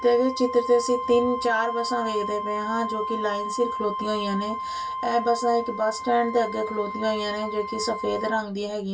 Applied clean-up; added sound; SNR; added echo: none; Wind instrument, woodwind instrument; 6 dB; reverberation time 0.1 s.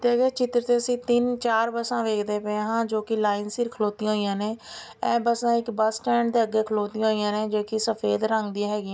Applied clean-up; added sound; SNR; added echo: none; none; none; none.